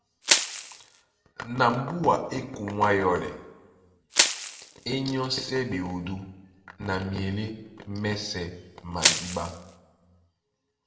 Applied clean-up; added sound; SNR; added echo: none; Crushing; -3 dB; reverberation time 1.0 s.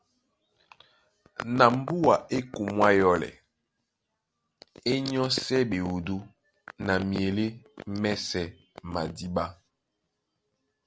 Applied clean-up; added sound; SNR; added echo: none; none; none; none.